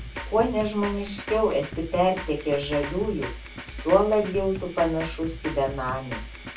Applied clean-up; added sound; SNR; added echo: none; Drum kit; 10 dB; reverberation time 0.2 s.